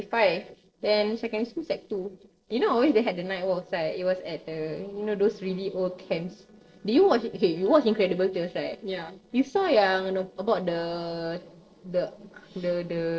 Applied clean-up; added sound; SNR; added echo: neural separator model SepFormer DNS4.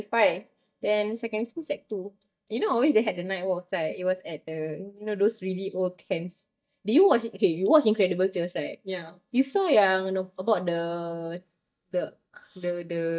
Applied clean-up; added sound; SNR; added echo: neural mask model DeepFilterNet 3.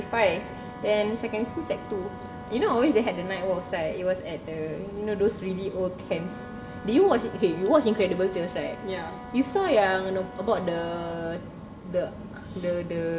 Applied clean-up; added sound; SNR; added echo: none; Wind instrument, woodwind instrument; 17 dB; reverberation time 0.3 s.